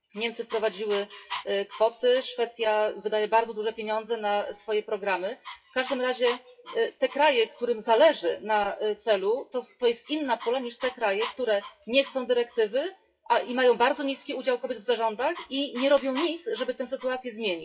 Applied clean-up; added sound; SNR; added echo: classical method WPE with log-MMSE.